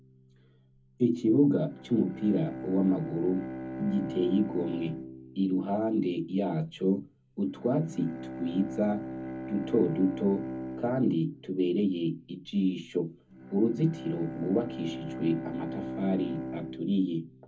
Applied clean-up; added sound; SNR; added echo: none; Bowed string instrument; 10 dB; reverberation time 0.3 s.